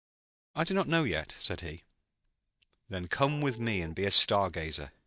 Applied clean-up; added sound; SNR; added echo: neural mask model DeepFilterNet 3.